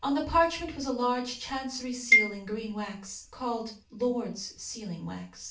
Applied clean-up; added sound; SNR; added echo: none; Marimba, xylophone; -3 dB; reverberation time 0.3 s.